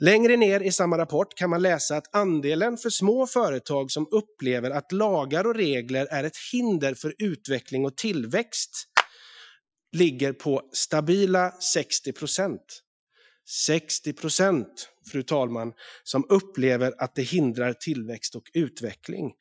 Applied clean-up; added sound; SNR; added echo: classical method Wiener filter.